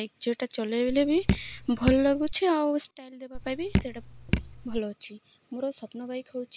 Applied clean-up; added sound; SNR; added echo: none; Drip; 2 dB; none.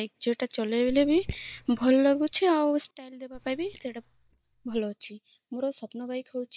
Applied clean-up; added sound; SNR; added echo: neural mask model DeepFilterNet 3.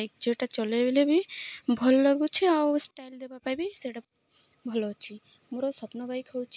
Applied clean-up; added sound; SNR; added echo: none; none; none; none.